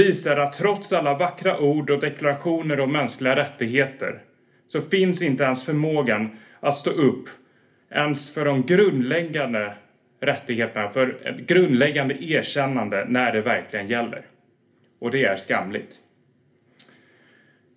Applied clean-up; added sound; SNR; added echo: none; none; none; reverberation time 0.3 s.